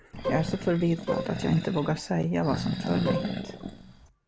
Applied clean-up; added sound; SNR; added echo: none; Bowed string instrument + Animal; 4 dB; none.